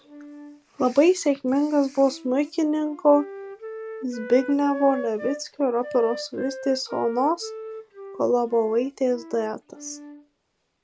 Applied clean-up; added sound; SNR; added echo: none; Wind instrument, woodwind instrument; 14 dB; none.